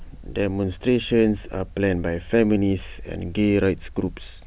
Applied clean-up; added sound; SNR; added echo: none; none; none; none.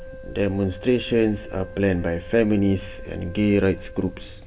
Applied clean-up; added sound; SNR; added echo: none; Wind instrument, woodwind instrument; 19 dB; reverberation time 0.9 s.